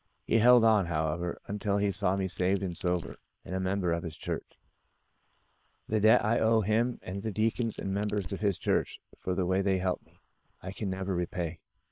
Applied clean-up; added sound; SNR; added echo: neural separator model SepFormer WHAM!.